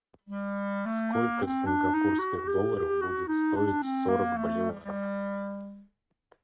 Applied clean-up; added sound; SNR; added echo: neural mask model RNNoise.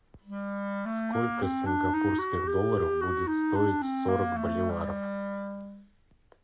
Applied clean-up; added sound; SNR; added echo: none; Wind instrument, woodwind instrument; -3 dB; none.